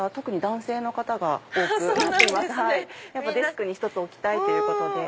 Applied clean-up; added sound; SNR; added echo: none; Splash, splatter; 4 dB; none.